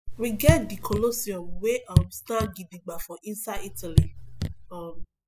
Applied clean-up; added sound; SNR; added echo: classical method spectral subtraction.